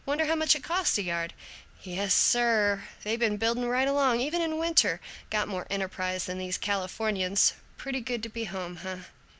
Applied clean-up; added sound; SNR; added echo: none; none; none; none.